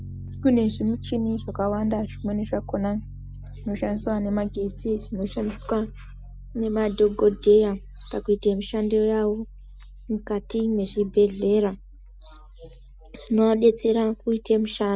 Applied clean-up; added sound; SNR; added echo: none; Piano; 15 dB; none.